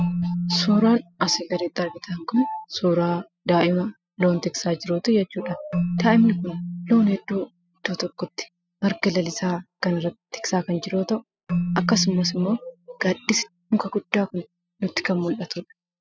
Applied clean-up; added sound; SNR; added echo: classical method spectral subtraction.